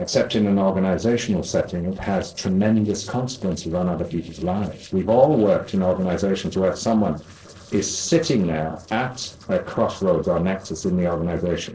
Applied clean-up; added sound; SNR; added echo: neural separator model SepFormer DNS4.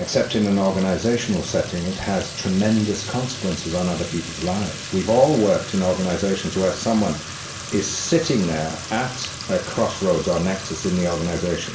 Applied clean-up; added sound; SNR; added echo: none; Fill (with liquid) / Trickle, dribble / Sink (filling or washing); 11 dB; reverberation time 0.5 s.